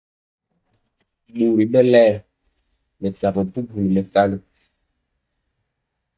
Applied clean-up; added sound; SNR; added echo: neural mask model DeepFilterNet 3.